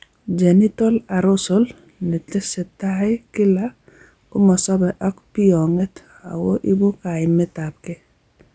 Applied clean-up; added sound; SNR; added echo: none; none; none; none.